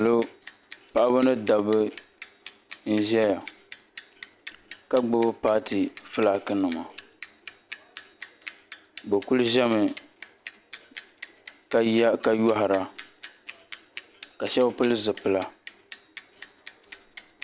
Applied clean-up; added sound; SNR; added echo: none; Bicycle; 20 dB; none.